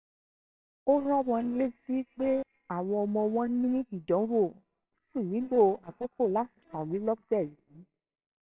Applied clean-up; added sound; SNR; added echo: neural separator model SepFormer WHAMR!.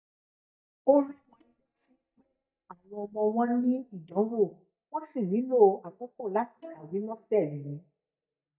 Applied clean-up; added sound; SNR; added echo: neural mask model DeepFilterNet 3.